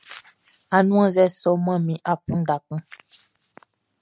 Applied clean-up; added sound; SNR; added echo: none; none; none; none.